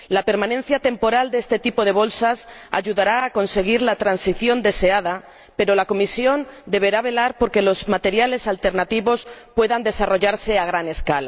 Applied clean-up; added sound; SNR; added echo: none; none; none; none.